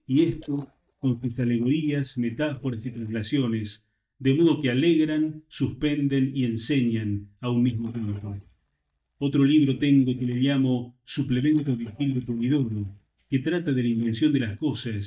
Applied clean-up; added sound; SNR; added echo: neural mask model DeepFilterNet 3.